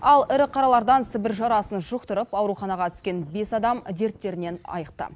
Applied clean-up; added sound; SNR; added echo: none; none; none; none.